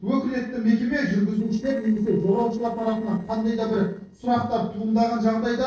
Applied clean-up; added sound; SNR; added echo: neural separator model SepFormer DNS4.